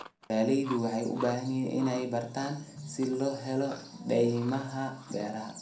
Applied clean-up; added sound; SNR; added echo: none; Chewing, mastication; 18 dB; reverberation time 0.6 s.